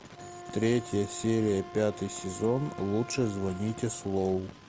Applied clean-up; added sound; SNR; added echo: none; Wind instrument, woodwind instrument; 16 dB; none.